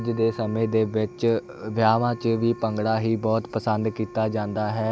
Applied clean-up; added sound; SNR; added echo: none; Wind instrument, woodwind instrument; 19 dB; none.